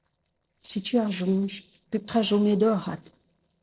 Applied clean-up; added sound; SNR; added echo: neural separator model SepFormer DNS4.